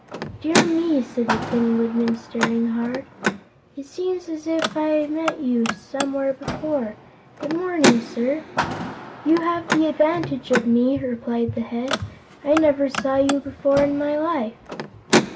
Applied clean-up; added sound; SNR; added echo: none; Car; 5 dB; none.